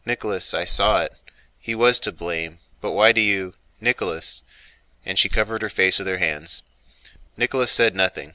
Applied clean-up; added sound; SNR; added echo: none; none; none; none.